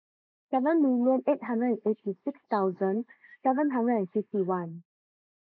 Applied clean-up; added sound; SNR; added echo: neural mask model Resemble Enhance denoiser.